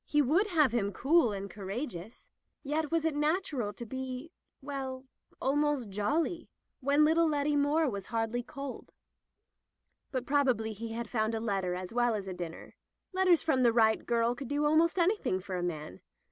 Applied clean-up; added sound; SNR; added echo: none; none; none; none.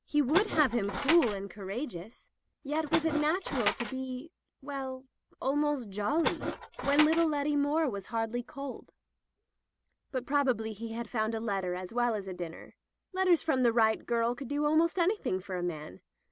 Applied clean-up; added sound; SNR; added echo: none; Tools; 4 dB; none.